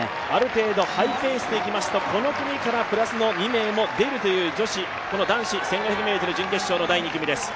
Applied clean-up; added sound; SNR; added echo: none; none; none; none.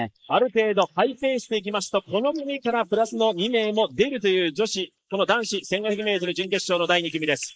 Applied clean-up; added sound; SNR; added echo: neural mask model Resemble Enhance denoiser.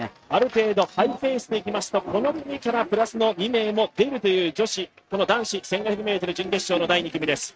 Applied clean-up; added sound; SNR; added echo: neural mask model RNNoise.